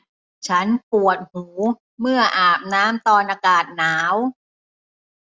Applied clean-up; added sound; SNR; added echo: none; none; none; none.